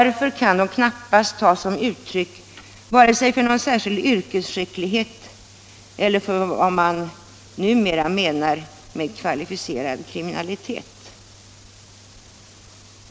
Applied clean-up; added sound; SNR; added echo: none; none; none; none.